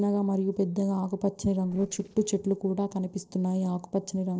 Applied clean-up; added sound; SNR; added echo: neural separator model SepFormer DNS4.